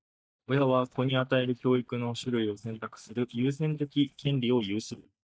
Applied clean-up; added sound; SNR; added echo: neural mask model DeepFilterNet 3.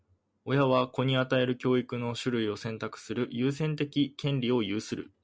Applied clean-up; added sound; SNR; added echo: none; none; none; none.